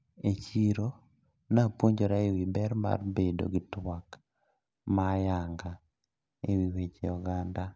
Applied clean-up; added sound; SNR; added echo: none; none; none; none.